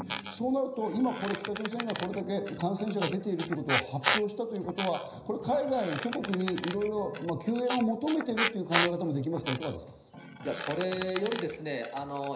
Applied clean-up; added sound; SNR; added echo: none; Squeak; 6 dB; reverberation time 0.9 s.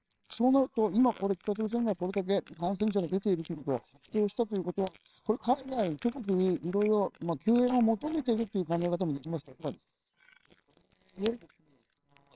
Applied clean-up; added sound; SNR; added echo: neural separator model SepFormer WHAMR!.